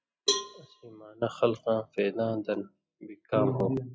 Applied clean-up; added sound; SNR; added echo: classical method log-MMSE.